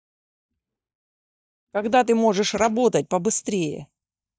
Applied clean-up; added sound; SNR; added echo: neural mask model DeepFilterNet 3.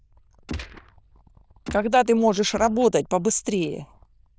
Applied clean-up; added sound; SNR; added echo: neural diffusion model UNIVERSE++.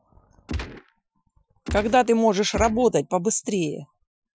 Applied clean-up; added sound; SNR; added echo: classical method Wiener filter.